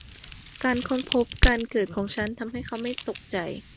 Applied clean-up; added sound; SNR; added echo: none; Crack; 2 dB; none.